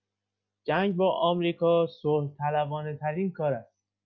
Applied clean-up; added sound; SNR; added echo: none; none; none; none.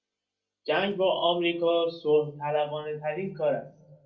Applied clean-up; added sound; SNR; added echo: none; none; none; reverberation time 0.2 s.